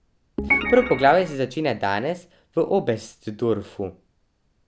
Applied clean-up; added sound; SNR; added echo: none; Organ; 2 dB; none.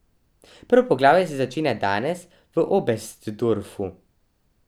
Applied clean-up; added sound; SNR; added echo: none; none; none; none.